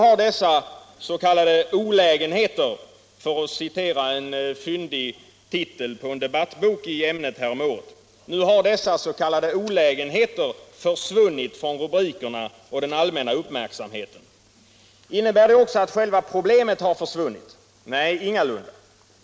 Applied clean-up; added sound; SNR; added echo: none; none; none; none.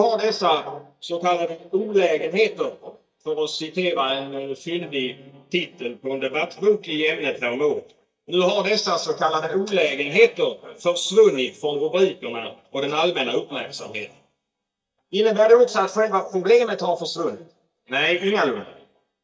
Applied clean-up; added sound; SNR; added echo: neural mask model DeepFilterNet 3.